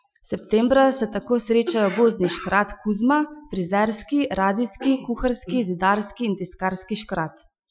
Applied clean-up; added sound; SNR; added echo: classical method Wiener filter.